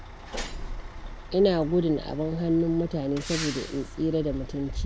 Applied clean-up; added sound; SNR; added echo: none; Truck; 9 dB; none.